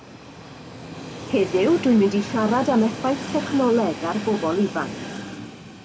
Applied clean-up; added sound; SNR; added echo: none; Train; 10 dB; none.